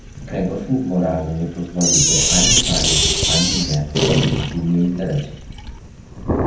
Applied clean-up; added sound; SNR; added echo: none; Sink (filling or washing); -2 dB; reverberation time 0.7 s.